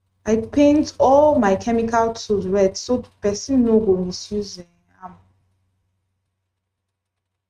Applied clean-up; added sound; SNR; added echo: neural mask model RNNoise.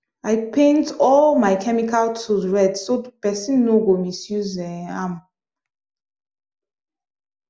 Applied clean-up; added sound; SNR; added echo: none; none; none; none.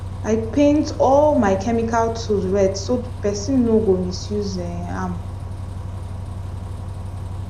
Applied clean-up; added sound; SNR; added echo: none; Bus; 8 dB; none.